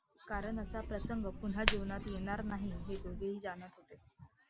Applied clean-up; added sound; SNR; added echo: none; Hands; -2 dB; none.